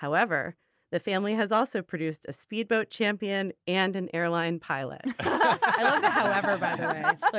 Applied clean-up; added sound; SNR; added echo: none; none; none; none.